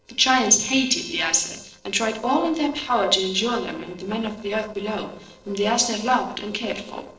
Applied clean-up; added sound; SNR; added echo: neural separator model SepFormer DNS4.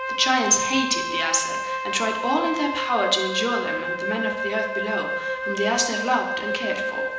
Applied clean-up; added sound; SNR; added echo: none; Wind instrument, woodwind instrument; 2 dB; reverberation time 1.0 s.